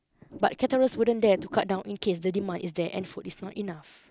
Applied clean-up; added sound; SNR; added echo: none; none; none; none.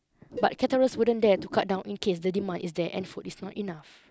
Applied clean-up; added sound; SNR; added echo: none; Cowbell; 18 dB; none.